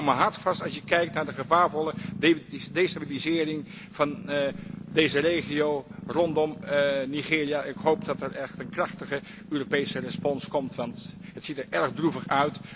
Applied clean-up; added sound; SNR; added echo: none; Purr; 12 dB; none.